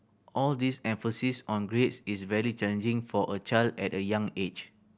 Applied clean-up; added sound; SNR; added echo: none; none; none; none.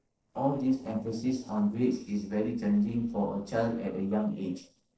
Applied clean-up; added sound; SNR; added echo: neural separator model SepFormer DNS4.